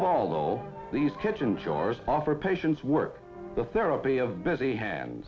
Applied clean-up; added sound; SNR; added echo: none; none; none; none.